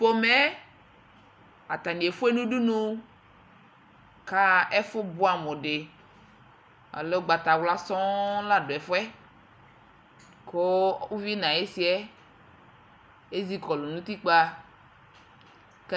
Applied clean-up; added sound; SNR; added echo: none; none; none; none.